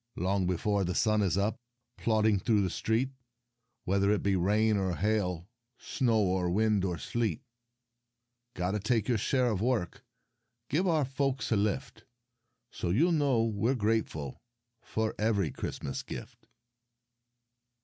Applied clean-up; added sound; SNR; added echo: none; none; none; none.